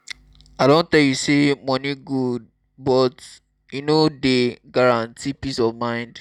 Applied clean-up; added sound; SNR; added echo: none; none; none; none.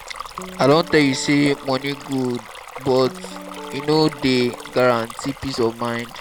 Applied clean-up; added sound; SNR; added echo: none; Stream + Guitar; 14 dB; none.